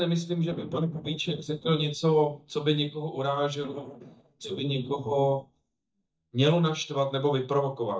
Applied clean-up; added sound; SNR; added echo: neural mask model DeepFilterNet 3.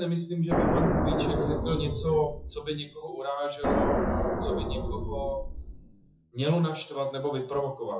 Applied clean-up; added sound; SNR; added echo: classical method WPE with log-MMSE.